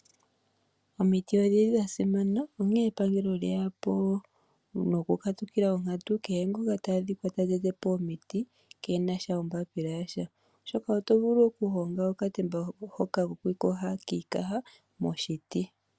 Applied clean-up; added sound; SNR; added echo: none; none; none; none.